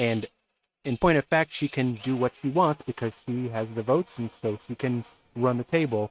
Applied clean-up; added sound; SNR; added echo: neural mask model RNNoise.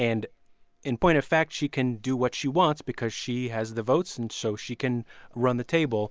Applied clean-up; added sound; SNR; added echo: none; none; none; none.